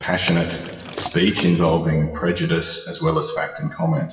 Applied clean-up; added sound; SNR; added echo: classical method WPE with log-MMSE.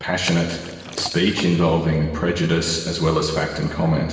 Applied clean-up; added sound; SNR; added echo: none; Liquid; 16 dB; reverberation time 1.4 s.